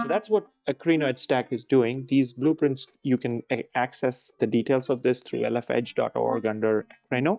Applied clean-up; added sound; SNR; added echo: neural mask model DeepFilterNet 3.